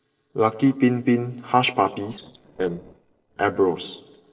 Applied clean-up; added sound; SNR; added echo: neural separator model SepFormer DNS4.